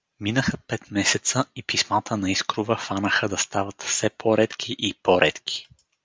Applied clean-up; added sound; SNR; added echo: none; none; none; none.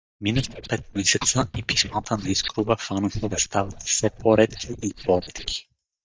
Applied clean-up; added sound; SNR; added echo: neural mask model DeepFilterNet 3.